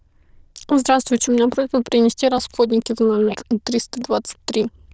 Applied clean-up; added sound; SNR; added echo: neural diffusion model UNIVERSE++.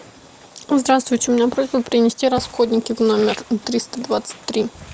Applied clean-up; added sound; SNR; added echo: none; Walk, footsteps; 19 dB; none.